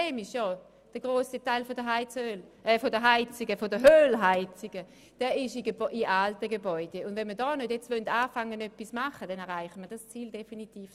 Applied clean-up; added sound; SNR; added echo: none; none; none; none.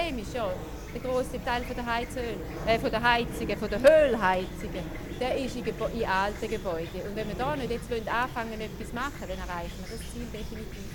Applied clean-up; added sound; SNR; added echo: none; Chirp, tweet / Fowl; 8 dB; none.